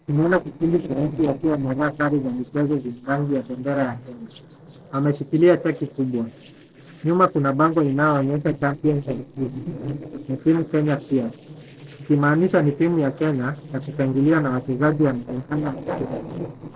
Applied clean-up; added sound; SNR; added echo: neural separator model SepFormer DNS4.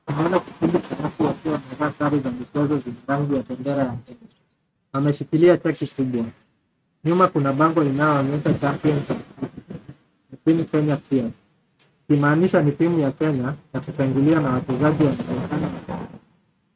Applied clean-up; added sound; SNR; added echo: neural mask model RNNoise.